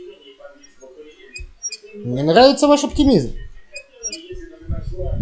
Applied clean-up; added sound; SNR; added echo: classical method log-MMSE.